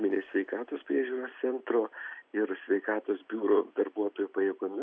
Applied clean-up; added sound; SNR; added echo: none; none; none; none.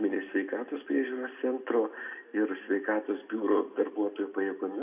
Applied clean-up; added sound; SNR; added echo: none; none; none; reverberation time 1.0 s.